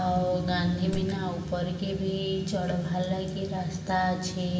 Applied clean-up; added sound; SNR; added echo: none; Wood; 13 dB; reverberation time 1.4 s.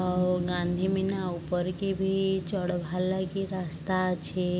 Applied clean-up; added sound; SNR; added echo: none; none; none; none.